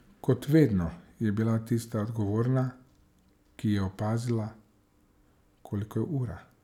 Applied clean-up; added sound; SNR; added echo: none; none; none; none.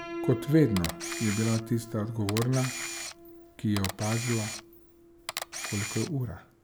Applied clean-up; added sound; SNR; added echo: none; Piano + Camera; 8 dB; none.